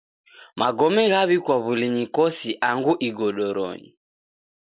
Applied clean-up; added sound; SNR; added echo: none; none; none; none.